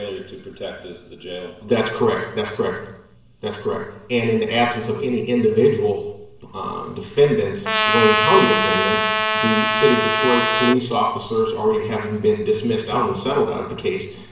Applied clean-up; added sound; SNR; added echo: none; Trumpet; -1 dB; reverberation time 0.7 s.